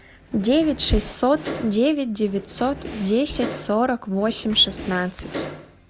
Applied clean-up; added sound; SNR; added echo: none; Door; 13 dB; none.